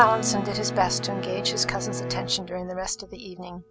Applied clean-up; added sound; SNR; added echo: none; Bowed string instrument + Acoustic guitar / Strum; 6 dB; none.